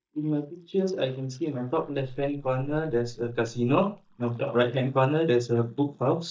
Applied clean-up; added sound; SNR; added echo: neural mask model DeepFilterNet 3.